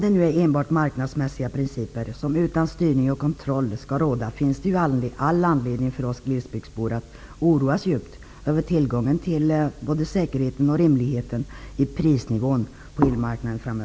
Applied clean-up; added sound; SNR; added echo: none; none; none; none.